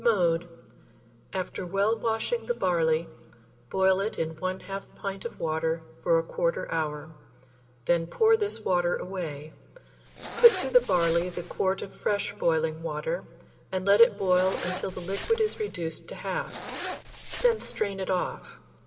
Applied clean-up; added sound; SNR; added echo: none; Zipper (clothing); 10 dB; reverberation time 1.7 s.